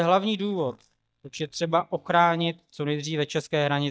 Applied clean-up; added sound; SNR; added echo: neural mask model DeepFilterNet 3.